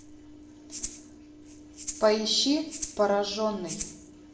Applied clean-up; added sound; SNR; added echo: none; Rattle (instrument); 13 dB; reverberation time 0.6 s.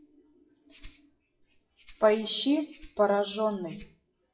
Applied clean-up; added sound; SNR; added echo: classical method WPE with log-MMSE.